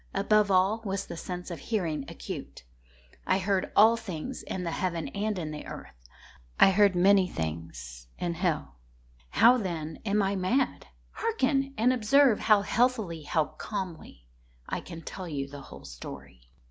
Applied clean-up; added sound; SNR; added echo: none; none; none; none.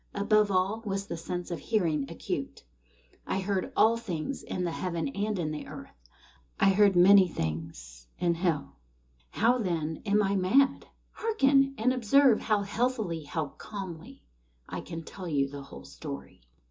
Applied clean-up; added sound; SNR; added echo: none; none; none; reverberation time 0.2 s.